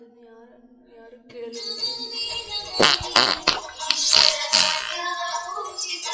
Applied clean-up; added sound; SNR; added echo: classical method WPE with log-MMSE.